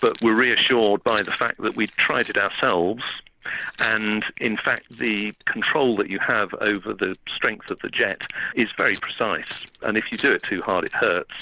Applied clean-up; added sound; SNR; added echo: none; Keys jangling; 15 dB; none.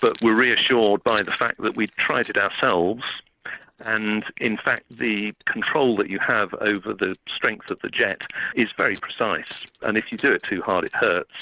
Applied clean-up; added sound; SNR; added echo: neural mask model RNNoise.